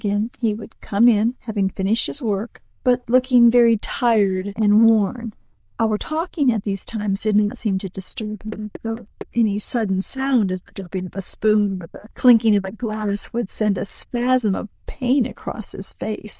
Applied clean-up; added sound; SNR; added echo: neural diffusion model UNIVERSE++.